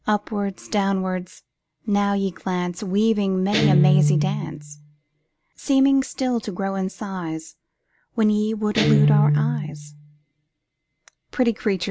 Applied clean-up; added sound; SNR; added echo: none; Guitar; 2 dB; none.